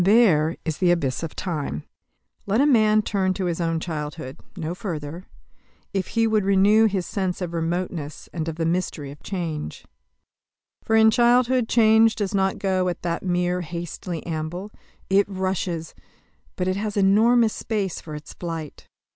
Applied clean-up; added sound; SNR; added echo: none; none; none; none.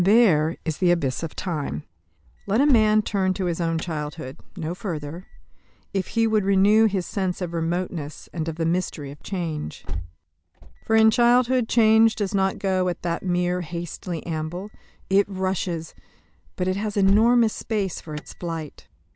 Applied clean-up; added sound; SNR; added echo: none; Alarm; 13 dB; none.